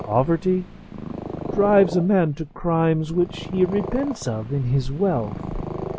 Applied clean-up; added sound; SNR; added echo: none; Purr; 11 dB; none.